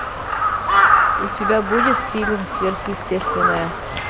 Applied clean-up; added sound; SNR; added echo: none; Crow; -5 dB; none.